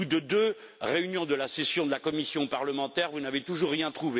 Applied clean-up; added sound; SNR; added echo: none; none; none; none.